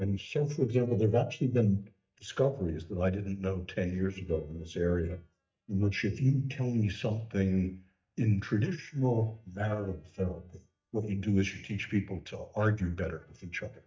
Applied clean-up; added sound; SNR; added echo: neural mask model DeepFilterNet 3.